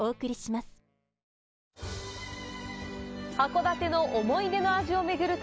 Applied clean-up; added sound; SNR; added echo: none; none; none; none.